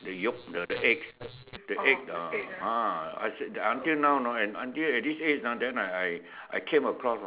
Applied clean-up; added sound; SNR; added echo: none; none; none; none.